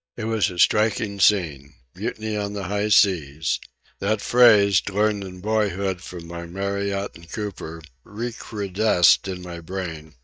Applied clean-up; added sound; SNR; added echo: neural mask model DeepFilterNet 3.